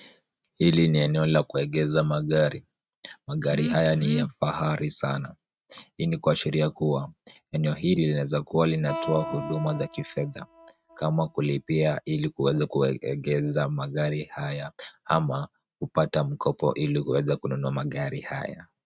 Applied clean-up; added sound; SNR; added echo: neural mask model RNNoise.